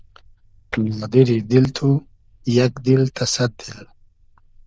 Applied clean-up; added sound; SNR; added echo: neural diffusion model UNIVERSE++.